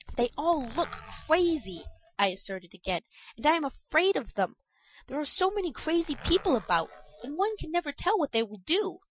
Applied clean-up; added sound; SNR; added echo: classical method Wiener filter.